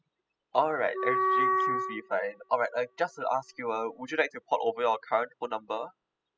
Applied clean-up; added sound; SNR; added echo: classical method spectral subtraction.